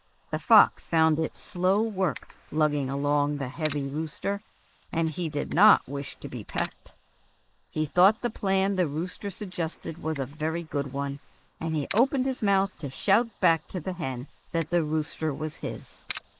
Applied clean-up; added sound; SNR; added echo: neural mask model Resemble Enhance denoiser.